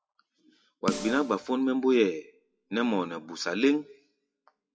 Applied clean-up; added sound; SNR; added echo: classical method WPE with log-MMSE.